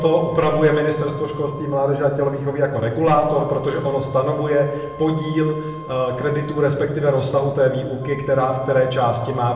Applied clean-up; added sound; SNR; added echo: none; Wind instrument, woodwind instrument; 19 dB; reverberation time 1.0 s.